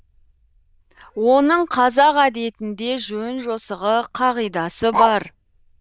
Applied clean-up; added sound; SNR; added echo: neural diffusion model UNIVERSE++.